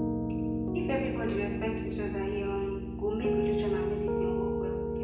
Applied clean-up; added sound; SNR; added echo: none; Piano; -4 dB; reverberation time 1.1 s.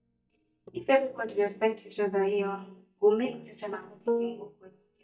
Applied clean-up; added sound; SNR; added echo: neural mask model DeepFilterNet 3.